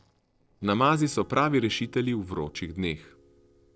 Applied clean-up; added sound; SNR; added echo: neural separator model SepFormer DNS4.